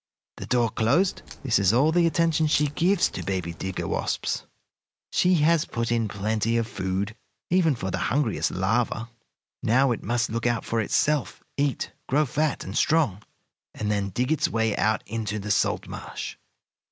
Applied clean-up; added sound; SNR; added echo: none; Crack; 19 dB; none.